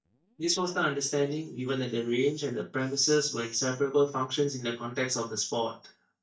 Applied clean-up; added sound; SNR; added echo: neural mask model DeepFilterNet 3.